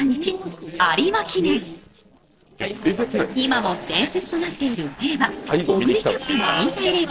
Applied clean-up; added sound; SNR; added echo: neural separator model SepFormer DNS4.